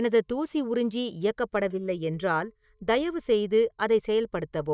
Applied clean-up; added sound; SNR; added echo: neural mask model DeepFilterNet 3.